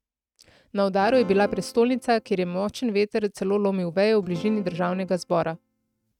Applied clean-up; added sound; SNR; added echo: neural mask model RNNoise.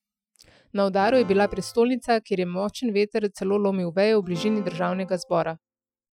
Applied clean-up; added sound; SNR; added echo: classical method Wiener filter.